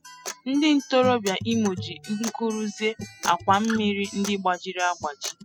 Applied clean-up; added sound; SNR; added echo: classical method spectral subtraction.